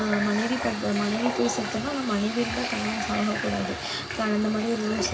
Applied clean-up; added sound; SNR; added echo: none; Water tap, faucet; 6 dB; reverberation time 0.4 s.